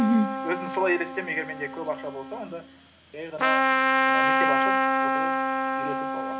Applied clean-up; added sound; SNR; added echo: none; Trumpet; -5 dB; none.